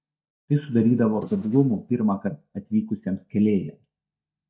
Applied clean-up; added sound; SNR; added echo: neural mask model DeepFilterNet 3.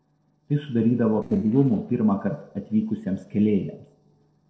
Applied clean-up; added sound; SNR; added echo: neural separator model SepFormer DNS4.